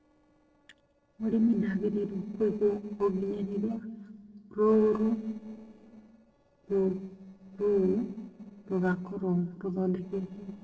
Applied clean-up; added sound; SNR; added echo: neural separator model SepFormer DNS4.